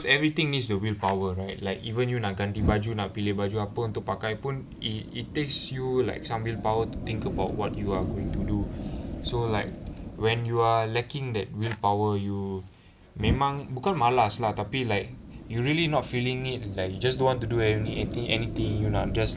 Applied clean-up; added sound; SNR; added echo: none; Fire; 8 dB; none.